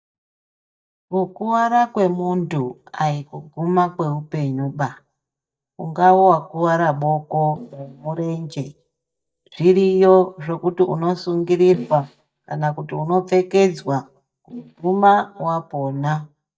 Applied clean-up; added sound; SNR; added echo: neural mask model DeepFilterNet 3.